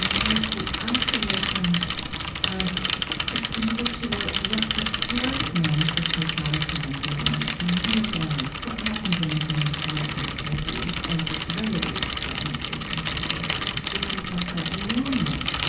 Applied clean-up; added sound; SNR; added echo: none; Mechanisms / Bicycle; -3 dB; reverberation time 0.6 s.